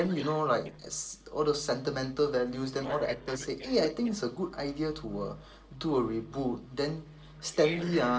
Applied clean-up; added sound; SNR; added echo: neural separator model SepFormer DNS4.